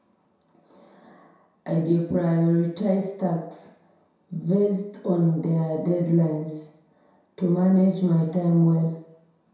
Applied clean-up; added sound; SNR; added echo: none; none; none; reverberation time 0.7 s.